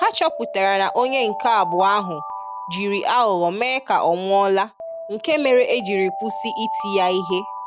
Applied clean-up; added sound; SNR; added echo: none; Alarm; 10 dB; none.